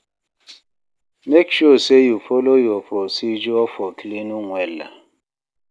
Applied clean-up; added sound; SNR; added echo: none; none; none; none.